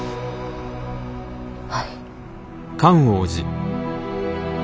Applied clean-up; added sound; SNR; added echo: none; none; none; none.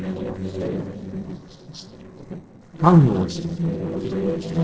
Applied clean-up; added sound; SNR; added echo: neural separator model SepFormer DNS4.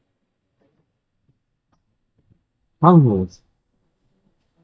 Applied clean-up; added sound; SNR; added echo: neural mask model DeepFilterNet 3.